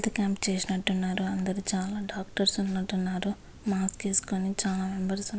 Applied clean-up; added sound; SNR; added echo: none; none; none; none.